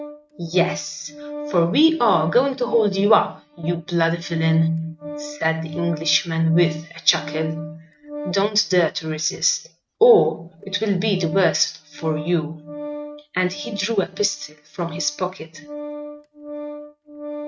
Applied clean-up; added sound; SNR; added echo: neural mask model RNNoise.